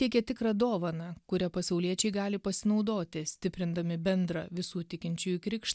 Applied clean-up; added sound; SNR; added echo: none; none; none; none.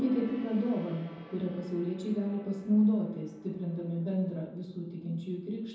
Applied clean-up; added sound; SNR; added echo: none; Gong; 20 dB; reverberation time 0.9 s.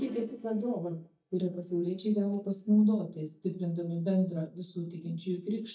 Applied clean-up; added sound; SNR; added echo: neural mask model DeepFilterNet 3.